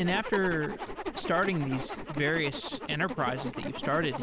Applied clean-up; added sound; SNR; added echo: none; Zipper (clothing); 6 dB; none.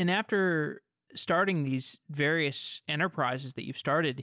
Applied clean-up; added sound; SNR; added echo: none; none; none; none.